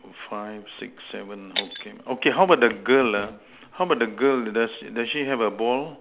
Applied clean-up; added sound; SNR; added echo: none; Shatter; 14 dB; none.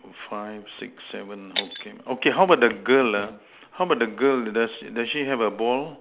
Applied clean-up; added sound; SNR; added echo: neural mask model Resemble Enhance denoiser.